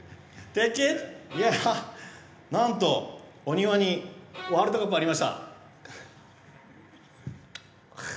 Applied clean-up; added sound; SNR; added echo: none; Bowed string instrument; 12 dB; reverberation time 0.8 s.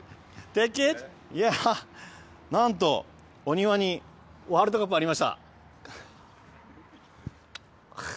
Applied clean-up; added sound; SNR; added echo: none; none; none; none.